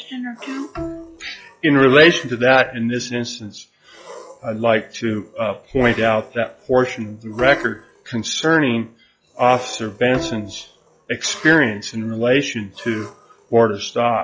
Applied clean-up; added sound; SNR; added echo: classical method log-MMSE.